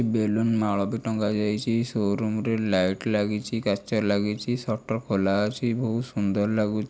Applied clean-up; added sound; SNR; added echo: none; none; none; none.